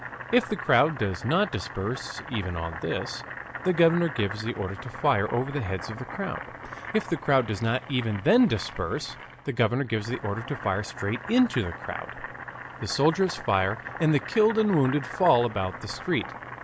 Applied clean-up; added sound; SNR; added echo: none; Boiling; 12 dB; none.